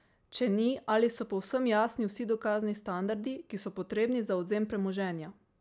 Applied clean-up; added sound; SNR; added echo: none; none; none; none.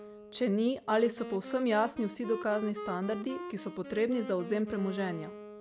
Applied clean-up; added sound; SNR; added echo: none; Wind instrument, woodwind instrument; 12 dB; none.